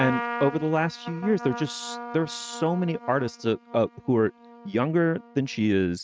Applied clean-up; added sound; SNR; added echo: neural mask model RNNoise.